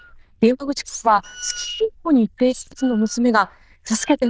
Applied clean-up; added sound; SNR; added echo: neural diffusion model UNIVERSE++.